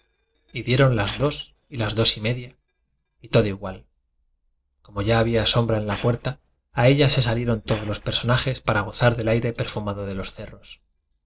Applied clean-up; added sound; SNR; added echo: neural separator model SepFormer DNS4.